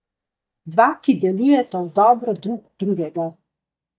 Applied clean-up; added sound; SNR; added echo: neural mask model DeepFilterNet 3.